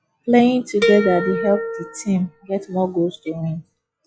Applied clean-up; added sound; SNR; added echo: classical method log-MMSE.